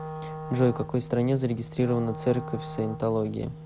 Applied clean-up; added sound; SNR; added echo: none; Wind instrument, woodwind instrument; 11 dB; none.